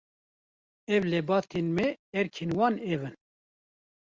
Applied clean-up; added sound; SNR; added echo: none; none; none; none.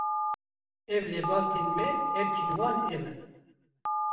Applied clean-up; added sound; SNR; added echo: none; Telephone; -2 dB; reverberation time 1.0 s.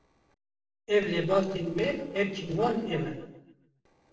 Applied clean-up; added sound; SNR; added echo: neural separator model SepFormer DNS4.